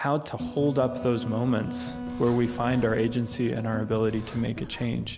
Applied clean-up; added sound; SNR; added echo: none; Bird; 19 dB; none.